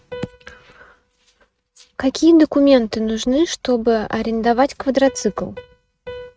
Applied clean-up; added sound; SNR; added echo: neural mask model RNNoise.